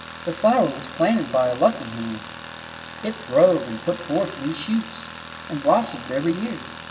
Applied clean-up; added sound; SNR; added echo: none; Tools; 12 dB; reverberation time 0.8 s.